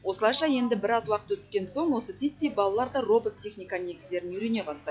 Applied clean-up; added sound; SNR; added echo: classical method log-MMSE.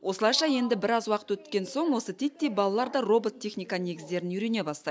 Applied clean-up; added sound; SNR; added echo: none; none; none; none.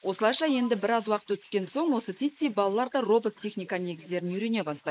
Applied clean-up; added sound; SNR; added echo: neural mask model Resemble Enhance denoiser.